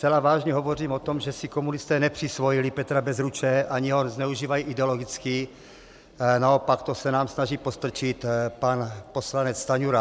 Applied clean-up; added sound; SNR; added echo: none; none; none; none.